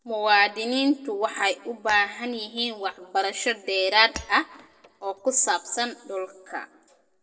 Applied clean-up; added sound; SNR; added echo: neural separator model SepFormer DNS4.